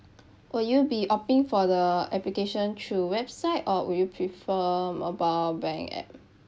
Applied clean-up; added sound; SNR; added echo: none; none; none; none.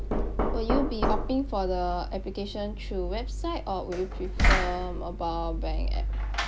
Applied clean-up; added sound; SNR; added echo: none; Knock; -4 dB; none.